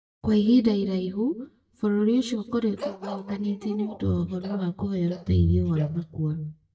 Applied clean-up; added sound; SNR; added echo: neural mask model DeepFilterNet 3.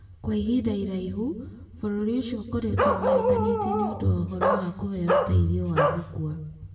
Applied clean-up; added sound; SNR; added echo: none; Bark; -2 dB; reverberation time 1.0 s.